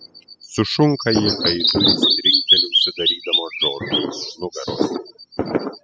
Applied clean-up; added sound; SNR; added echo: classical method spectral subtraction.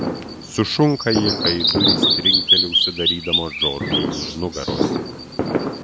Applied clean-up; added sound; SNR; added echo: none; Bird vocalization, bird call, bird song + Fireworks; -4 dB; none.